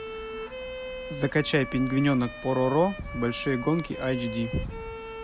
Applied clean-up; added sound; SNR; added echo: none; Bowed string instrument; 11 dB; none.